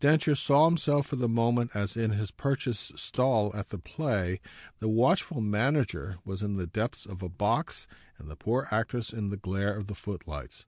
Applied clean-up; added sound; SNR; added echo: none; none; none; none.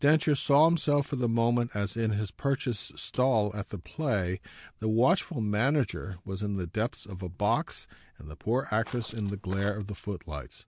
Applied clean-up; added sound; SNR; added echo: none; Walk, footsteps; 19 dB; none.